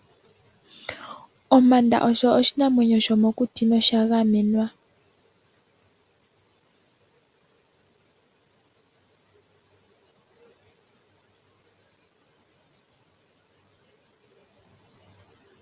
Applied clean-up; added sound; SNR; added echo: none; none; none; none.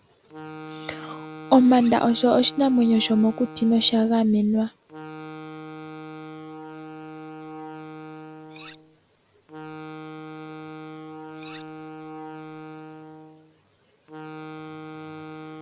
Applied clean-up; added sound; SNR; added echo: none; Wind instrument, woodwind instrument + Cutlery, silverware; 14 dB; none.